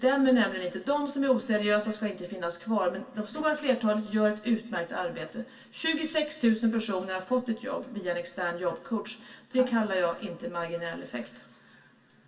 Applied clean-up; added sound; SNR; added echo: none; none; none; reverberation time 0.2 s.